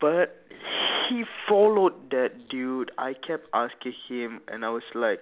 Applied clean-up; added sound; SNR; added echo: none; none; none; none.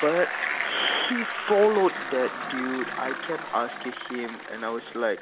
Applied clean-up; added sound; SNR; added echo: none; Bicycle; 6 dB; none.